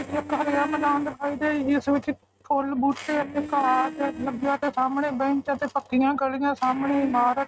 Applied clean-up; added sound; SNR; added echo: neural mask model RNNoise.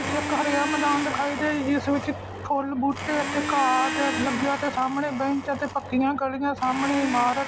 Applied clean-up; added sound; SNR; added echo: none; Domestic sounds, home sounds; 6 dB; none.